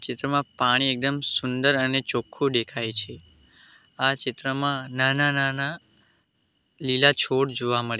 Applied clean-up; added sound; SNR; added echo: none; none; none; none.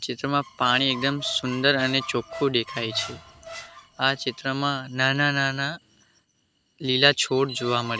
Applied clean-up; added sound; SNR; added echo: none; Squeak; 17 dB; none.